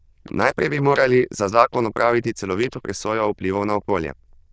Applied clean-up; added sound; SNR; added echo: neural diffusion model UNIVERSE++.